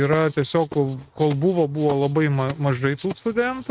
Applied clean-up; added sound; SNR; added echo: neural mask model RNNoise.